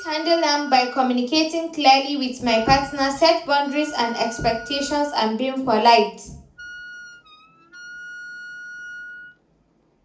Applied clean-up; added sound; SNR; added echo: none; Wind instrument, woodwind instrument; 18 dB; reverberation time 0.3 s.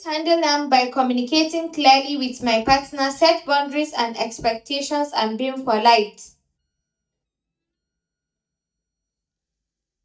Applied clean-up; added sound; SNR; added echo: neural mask model DeepFilterNet 3.